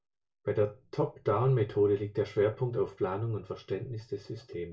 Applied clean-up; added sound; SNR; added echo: none; none; none; reverberation time 0.2 s.